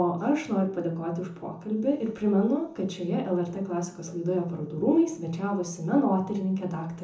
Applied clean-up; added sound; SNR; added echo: none; none; none; reverberation time 0.6 s.